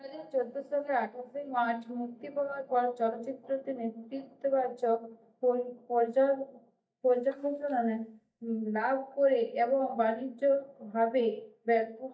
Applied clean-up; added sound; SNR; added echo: neural mask model DeepFilterNet 3.